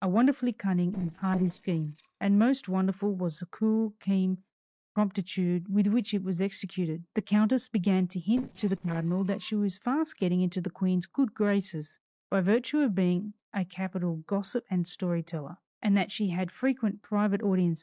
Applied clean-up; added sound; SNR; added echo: neural separator model SepFormer DNS4.